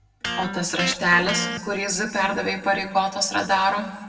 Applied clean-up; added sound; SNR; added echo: none; Electric guitar; 8 dB; reverberation time 1.3 s.